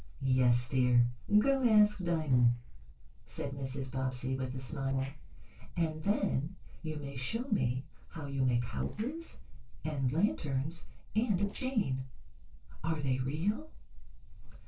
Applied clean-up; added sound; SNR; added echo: neural separator model SepFormer DNS4.